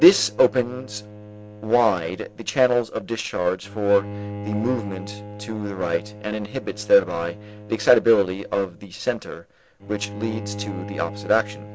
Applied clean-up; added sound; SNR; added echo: none; Bowed string instrument; 14 dB; none.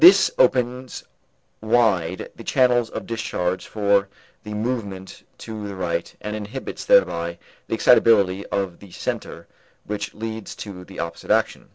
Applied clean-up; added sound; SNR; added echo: none; none; none; none.